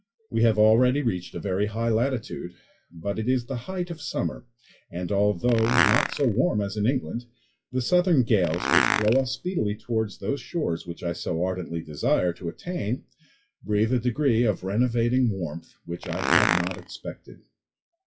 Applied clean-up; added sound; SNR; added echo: classical method WPE with log-MMSE.